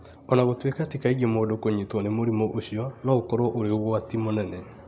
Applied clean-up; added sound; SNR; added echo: none; none; none; none.